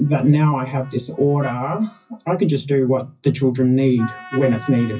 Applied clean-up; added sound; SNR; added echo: classical method WPE with log-MMSE.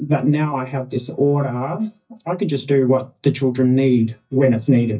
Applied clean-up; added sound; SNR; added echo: neural mask model DeepFilterNet 3.